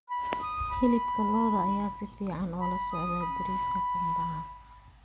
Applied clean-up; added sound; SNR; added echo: none; Wind instrument, woodwind instrument; 0 dB; none.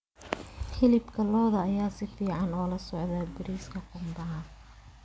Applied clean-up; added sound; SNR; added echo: none; none; none; none.